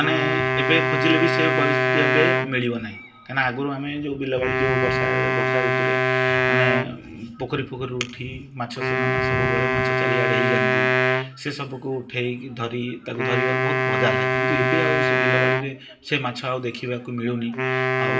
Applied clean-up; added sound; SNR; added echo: none; Wind instrument, woodwind instrument; -4 dB; reverberation time 0.7 s.